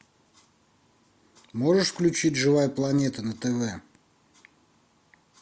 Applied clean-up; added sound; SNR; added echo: none; none; none; none.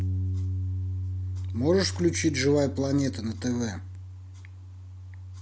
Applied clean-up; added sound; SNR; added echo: none; Bass guitar; 4 dB; none.